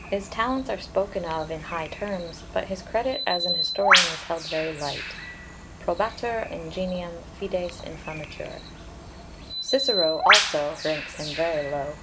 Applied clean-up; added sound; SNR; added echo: none; Bird; 0 dB; none.